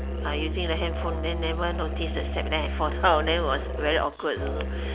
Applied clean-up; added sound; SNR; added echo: none; Musical instrument; 1 dB; none.